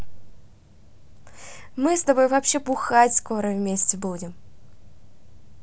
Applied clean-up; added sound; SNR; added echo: none; none; none; none.